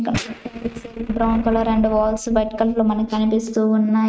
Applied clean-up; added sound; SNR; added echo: neural mask model RNNoise.